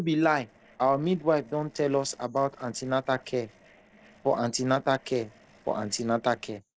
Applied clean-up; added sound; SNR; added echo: neural separator model SepFormer DNS4.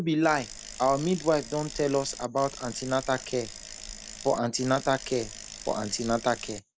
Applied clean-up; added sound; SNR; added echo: none; Bicycle; 13 dB; none.